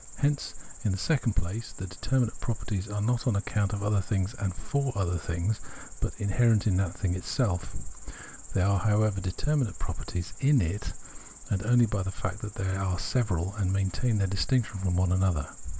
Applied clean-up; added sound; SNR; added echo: none; Cricket; 19 dB; none.